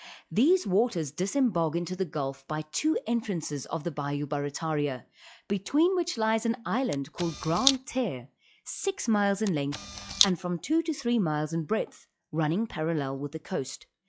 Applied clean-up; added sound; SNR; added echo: classical method log-MMSE.